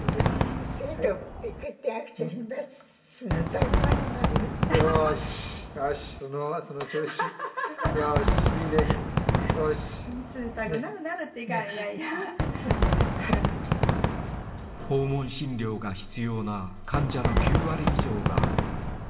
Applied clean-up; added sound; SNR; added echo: none; Fireworks; -3 dB; reverberation time 2.9 s.